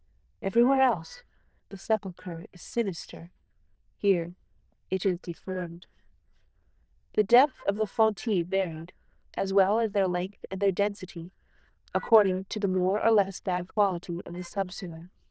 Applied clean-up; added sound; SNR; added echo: neural diffusion model UNIVERSE++.